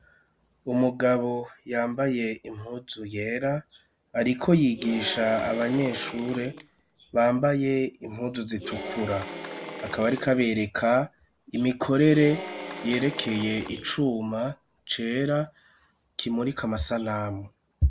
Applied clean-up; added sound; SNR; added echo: none; Applause / Cheering; 12 dB; none.